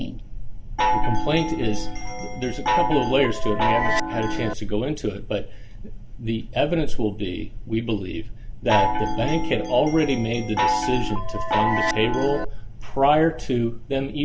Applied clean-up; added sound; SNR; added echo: none; Chime; 2 dB; reverberation time 0.2 s.